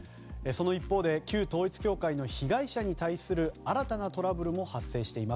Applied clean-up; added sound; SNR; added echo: none; none; none; none.